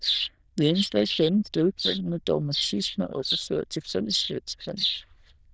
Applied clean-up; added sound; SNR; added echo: neural diffusion model UNIVERSE++.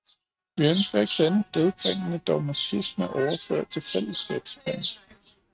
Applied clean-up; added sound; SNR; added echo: neural mask model RNNoise.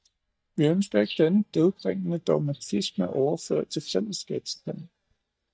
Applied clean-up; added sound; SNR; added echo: neural mask model DeepFilterNet 3.